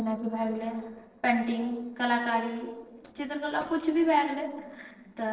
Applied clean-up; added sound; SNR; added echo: neural separator model SepFormer DNS4.